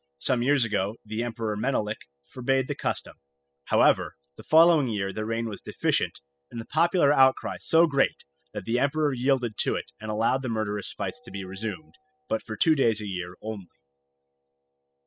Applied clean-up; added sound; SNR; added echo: classical method spectral subtraction.